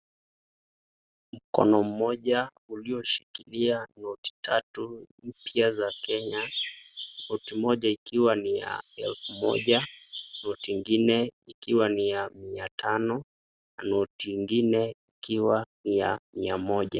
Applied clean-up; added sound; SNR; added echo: none; Chirp, tweet; 10 dB; none.